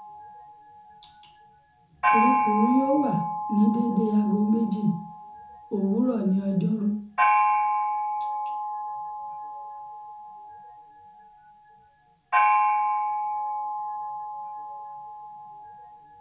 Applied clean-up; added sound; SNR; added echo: none; Gong; -1 dB; reverberation time 0.6 s.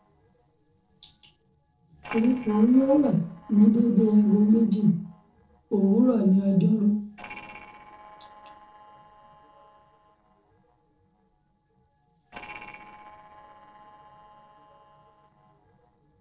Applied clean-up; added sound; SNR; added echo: neural separator model SepFormer DNS4.